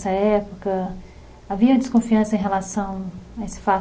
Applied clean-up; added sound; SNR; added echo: none; none; none; none.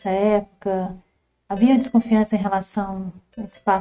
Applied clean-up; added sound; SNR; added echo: neural mask model RNNoise.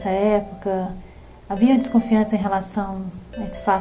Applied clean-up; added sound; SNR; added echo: none; Ringtone / Keyboard (musical); 19 dB; none.